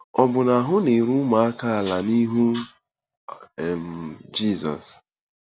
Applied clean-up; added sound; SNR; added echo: none; none; none; none.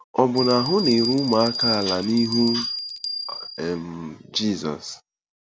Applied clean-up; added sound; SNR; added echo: none; Bell; 5 dB; none.